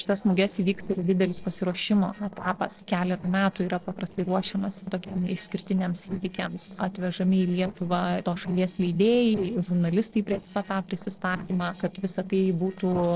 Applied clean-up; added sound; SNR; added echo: neural separator model SepFormer DNS4.